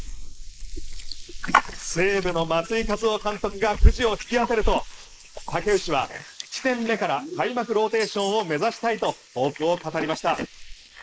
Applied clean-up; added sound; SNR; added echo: neural mask model Resemble Enhance denoiser.